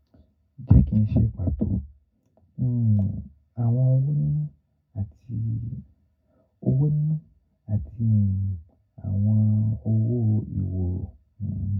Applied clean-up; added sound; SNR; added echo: none; none; none; reverberation time 0.4 s.